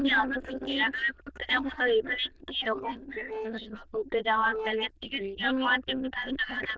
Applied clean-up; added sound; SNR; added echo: neural diffusion model UNIVERSE++.